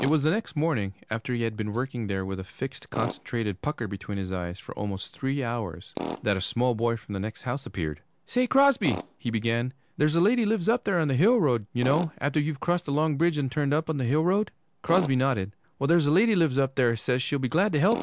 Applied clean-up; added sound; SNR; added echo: none; Tools; 16 dB; none.